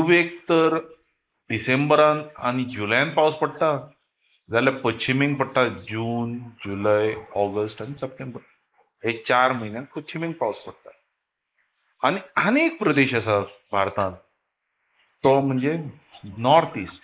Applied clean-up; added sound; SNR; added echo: neural mask model Resemble Enhance denoiser.